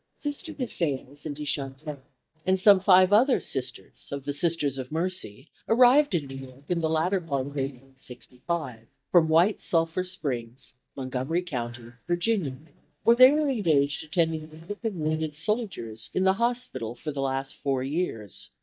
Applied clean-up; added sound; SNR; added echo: neural mask model DeepFilterNet 3.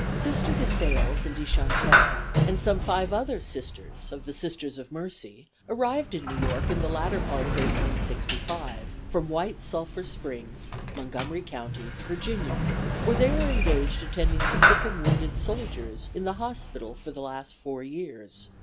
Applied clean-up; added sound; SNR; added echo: none; Sliding door; -4 dB; none.